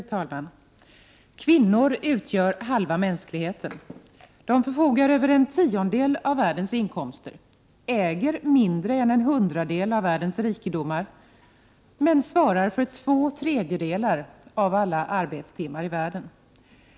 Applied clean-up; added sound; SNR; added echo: none; none; none; none.